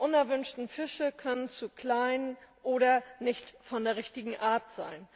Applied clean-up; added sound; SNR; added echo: none; none; none; none.